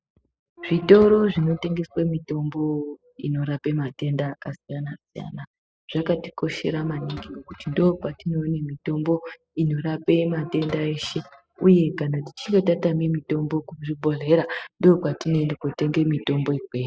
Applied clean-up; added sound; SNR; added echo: classical method spectral subtraction.